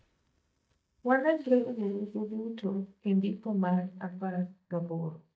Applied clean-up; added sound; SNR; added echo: neural mask model DeepFilterNet 3.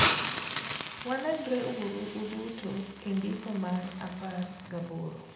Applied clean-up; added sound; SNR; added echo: none; Hiss; -1 dB; reverberation time 0.8 s.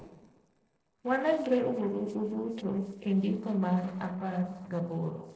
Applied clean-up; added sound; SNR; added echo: neural separator model SepFormer DNS4.